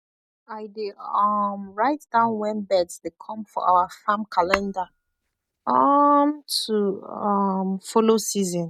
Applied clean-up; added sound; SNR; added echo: none; Tap / Hammer; 12 dB; none.